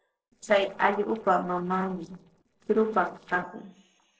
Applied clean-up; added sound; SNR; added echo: neural separator model SepFormer DNS4.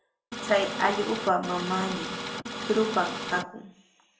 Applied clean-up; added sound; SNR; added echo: none; Printer; 5 dB; reverberation time 0.4 s.